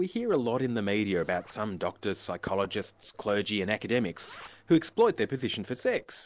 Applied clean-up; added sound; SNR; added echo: neural separator model SepFormer DNS4.